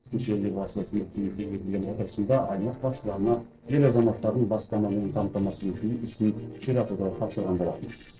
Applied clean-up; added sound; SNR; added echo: neural separator model SepFormer DNS4.